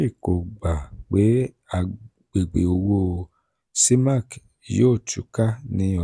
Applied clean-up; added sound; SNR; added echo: none; none; none; none.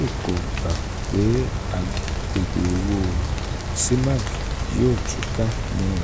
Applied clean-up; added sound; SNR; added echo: none; Rain; 1 dB; none.